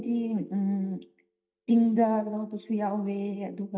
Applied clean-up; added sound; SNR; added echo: neural mask model DeepFilterNet 3.